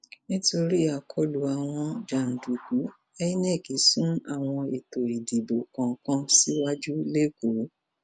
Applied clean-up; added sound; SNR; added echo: none; none; none; none.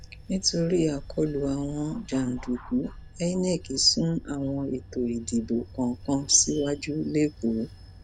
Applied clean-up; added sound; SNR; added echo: none; Bell / Train; 16 dB; none.